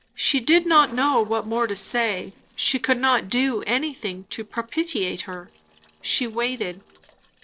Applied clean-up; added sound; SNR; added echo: neural separator model SepFormer DNS4.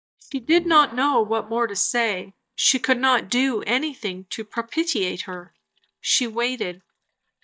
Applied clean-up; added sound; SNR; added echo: neural mask model DeepFilterNet 3.